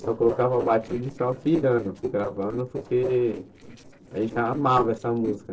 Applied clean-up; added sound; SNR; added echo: neural separator model SepFormer DNS4.